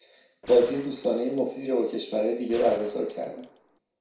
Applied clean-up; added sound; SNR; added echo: none; Gunshot, gunfire; 19 dB; reverberation time 0.5 s.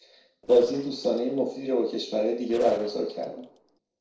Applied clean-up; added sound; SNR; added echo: neural separator model SepFormer DNS4.